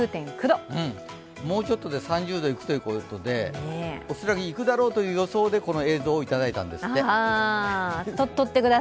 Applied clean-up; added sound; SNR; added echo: none; none; none; none.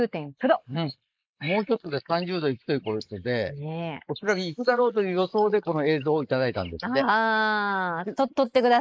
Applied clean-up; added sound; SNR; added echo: neural mask model Resemble Enhance denoiser.